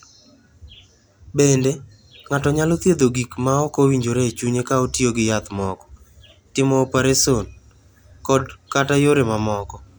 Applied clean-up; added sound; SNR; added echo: none; none; none; none.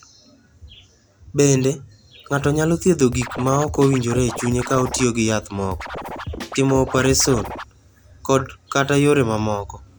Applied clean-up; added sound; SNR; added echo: none; Scratching (performance technique); 10 dB; none.